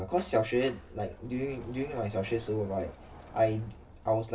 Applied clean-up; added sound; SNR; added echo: none; Sliding door; 18 dB; reverberation time 0.4 s.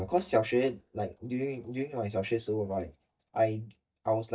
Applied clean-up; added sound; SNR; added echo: neural mask model DeepFilterNet 3.